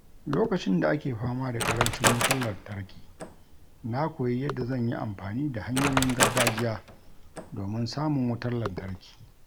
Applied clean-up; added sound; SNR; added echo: none; Wood; 3 dB; none.